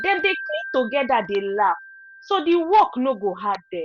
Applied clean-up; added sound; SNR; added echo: none; Wind chime; 15 dB; none.